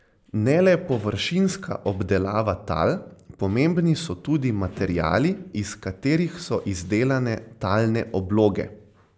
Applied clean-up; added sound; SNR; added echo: none; none; none; none.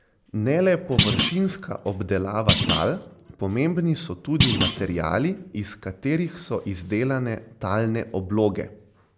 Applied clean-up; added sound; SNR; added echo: none; Thump, thud; -2 dB; none.